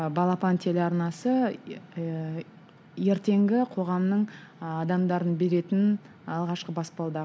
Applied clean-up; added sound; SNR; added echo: none; none; none; none.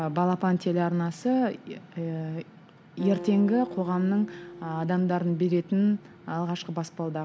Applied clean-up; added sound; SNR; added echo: none; Acoustic guitar; 18 dB; none.